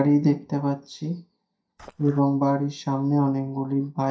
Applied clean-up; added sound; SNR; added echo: neural mask model DeepFilterNet 3.